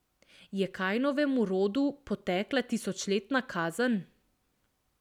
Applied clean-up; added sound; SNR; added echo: none; none; none; none.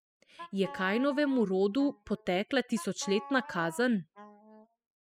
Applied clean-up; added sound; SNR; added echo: classical method spectral subtraction.